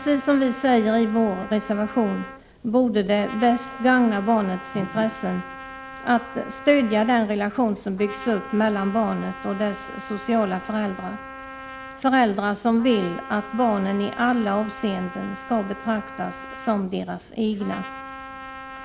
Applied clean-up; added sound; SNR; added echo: none; Trumpet; 15 dB; none.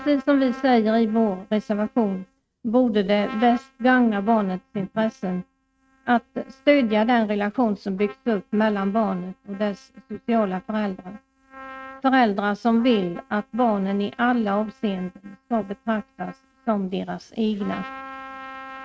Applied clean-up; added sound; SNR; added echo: neural mask model RNNoise.